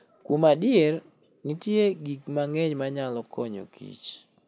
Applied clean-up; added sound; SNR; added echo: none; none; none; none.